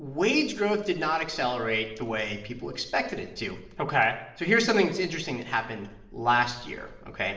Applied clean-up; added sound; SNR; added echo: none; none; none; reverberation time 0.7 s.